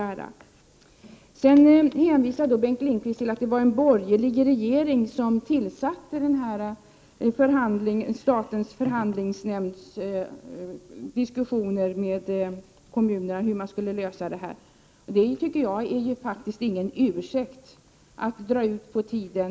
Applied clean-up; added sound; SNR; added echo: none; none; none; none.